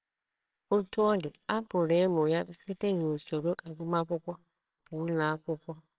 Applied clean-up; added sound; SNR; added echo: neural separator model SepFormer WHAMR!.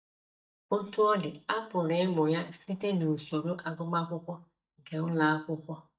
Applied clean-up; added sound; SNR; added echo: neural mask model DeepFilterNet 3.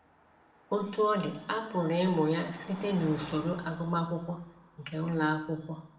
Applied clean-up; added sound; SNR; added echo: none; Car passing by; 20 dB; reverberation time 0.6 s.